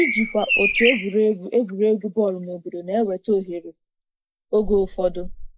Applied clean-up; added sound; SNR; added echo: neural mask model Resemble Enhance denoiser.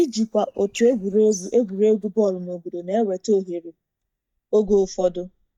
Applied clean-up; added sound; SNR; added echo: neural mask model DeepFilterNet 3.